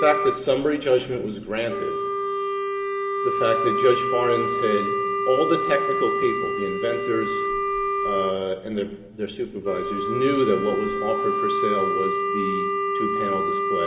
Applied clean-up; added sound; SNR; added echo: none; Wind instrument, woodwind instrument; 0 dB; reverberation time 1.6 s.